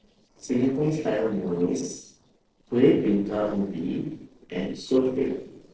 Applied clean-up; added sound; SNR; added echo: neural separator model SepFormer DNS4.